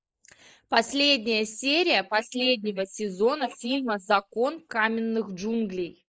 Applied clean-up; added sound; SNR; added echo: neural mask model Resemble Enhance denoiser.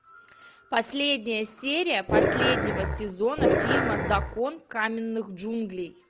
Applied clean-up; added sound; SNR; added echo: none; Growling; -4 dB; none.